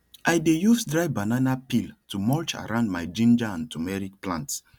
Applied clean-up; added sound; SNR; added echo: none; none; none; none.